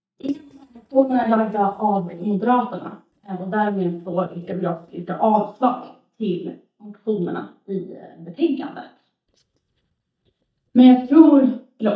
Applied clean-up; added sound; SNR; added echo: neural mask model DeepFilterNet 3.